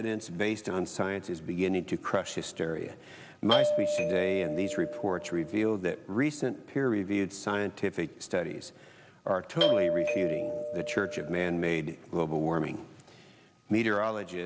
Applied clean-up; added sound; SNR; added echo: none; Doorbell; 0 dB; none.